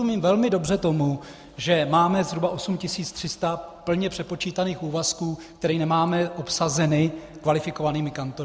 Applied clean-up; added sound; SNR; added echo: none; none; none; none.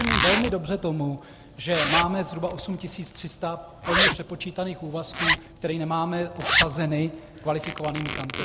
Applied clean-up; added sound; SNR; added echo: none; Zipper (clothing); -3 dB; none.